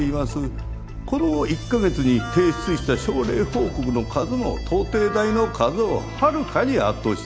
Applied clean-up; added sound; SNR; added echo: none; Wind instrument, woodwind instrument; 15 dB; none.